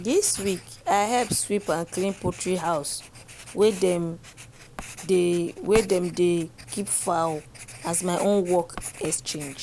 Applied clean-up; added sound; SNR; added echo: none; Writing; 15 dB; none.